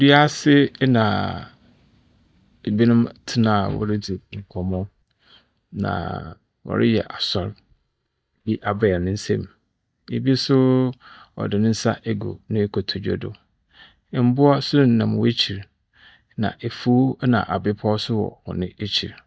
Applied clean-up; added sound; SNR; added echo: neural mask model DeepFilterNet 3.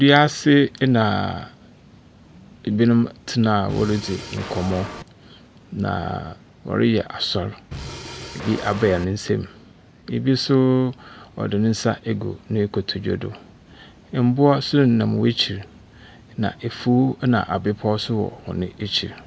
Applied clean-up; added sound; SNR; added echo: none; Drum kit; 12 dB; none.